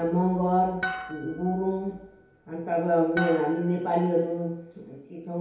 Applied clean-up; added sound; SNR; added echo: none; Harp; 11 dB; reverberation time 2.2 s.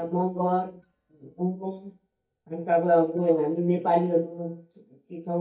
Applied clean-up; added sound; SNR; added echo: neural mask model DeepFilterNet 3.